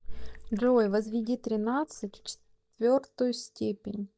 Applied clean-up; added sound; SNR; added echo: neural mask model DeepFilterNet 3.